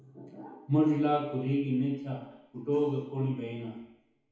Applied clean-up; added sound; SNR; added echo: none; none; none; reverberation time 2.0 s.